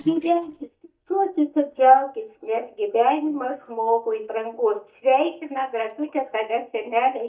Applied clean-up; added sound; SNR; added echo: neural mask model DeepFilterNet 3.